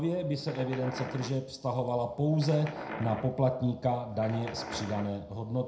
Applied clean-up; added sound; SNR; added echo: none; Wild animals; 12 dB; reverberation time 0.5 s.